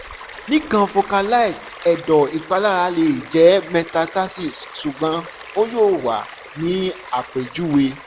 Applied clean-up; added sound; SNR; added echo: none; Stream; 18 dB; none.